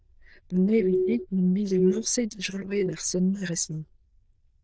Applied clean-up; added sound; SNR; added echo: neural diffusion model UNIVERSE++.